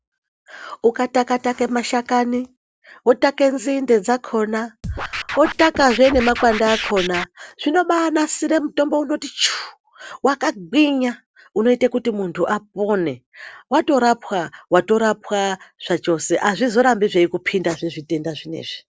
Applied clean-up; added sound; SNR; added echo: none; Scratching (performance technique); 7 dB; none.